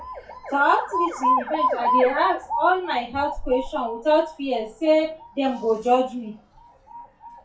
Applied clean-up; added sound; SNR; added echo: classical method WPE with log-MMSE.